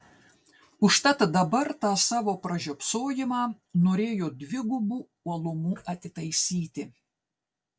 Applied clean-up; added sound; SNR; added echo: none; none; none; none.